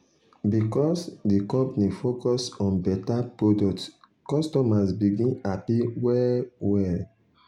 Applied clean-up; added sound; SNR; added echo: none; none; none; none.